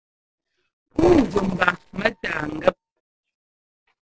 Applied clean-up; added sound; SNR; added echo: neural separator model SepFormer DNS4.